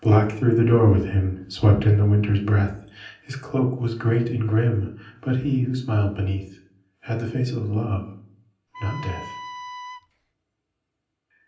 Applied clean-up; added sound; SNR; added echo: none; Wind instrument, woodwind instrument; 15 dB; reverberation time 0.6 s.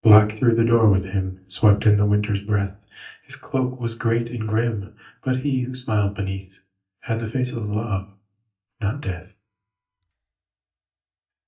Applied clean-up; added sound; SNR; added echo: neural mask model DeepFilterNet 3.